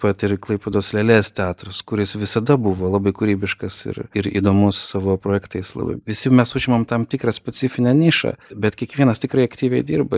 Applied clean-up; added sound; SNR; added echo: neural mask model Resemble Enhance denoiser.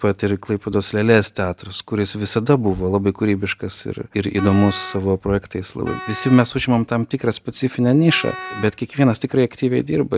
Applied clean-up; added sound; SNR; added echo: none; Wind instrument, woodwind instrument; 15 dB; none.